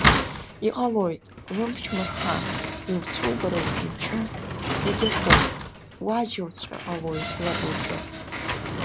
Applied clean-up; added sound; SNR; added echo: none; Slam; -2 dB; none.